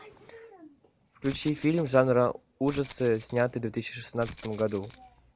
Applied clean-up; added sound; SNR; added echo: none; Rattle (instrument); 13 dB; none.